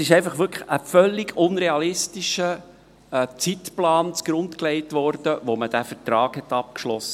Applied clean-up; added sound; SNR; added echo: none; none; none; none.